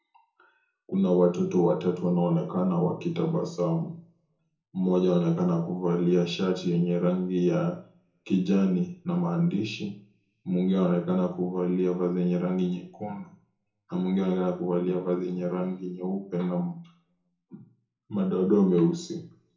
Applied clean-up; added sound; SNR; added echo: none; none; none; reverberation time 0.6 s.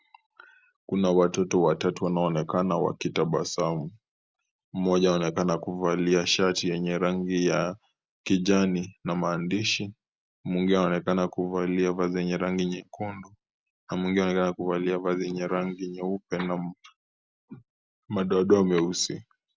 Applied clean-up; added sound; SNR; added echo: none; none; none; none.